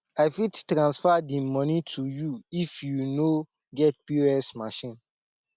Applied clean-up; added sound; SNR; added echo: none; none; none; none.